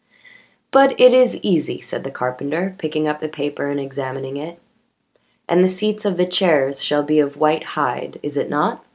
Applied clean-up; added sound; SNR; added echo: none; none; none; none.